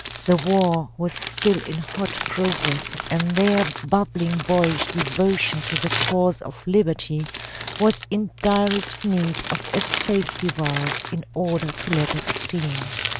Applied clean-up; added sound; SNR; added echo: none; Crumpling, crinkling; 5 dB; none.